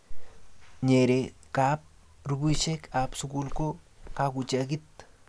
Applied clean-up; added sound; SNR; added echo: none; Walk, footsteps; 8 dB; none.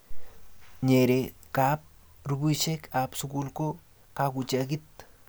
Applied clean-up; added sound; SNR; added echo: none; none; none; none.